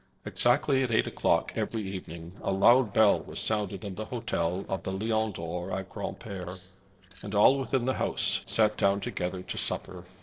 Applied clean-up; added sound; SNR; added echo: neural separator model SepFormer DNS4.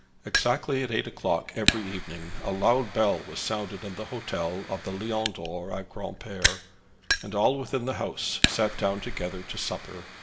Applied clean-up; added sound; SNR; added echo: none; Fire; 4 dB; reverberation time 0.8 s.